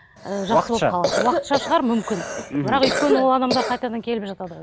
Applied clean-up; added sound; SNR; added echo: none; Cough; 4 dB; none.